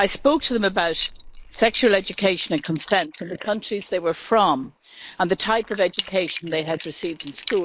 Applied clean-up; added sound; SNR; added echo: neural mask model Resemble Enhance denoiser.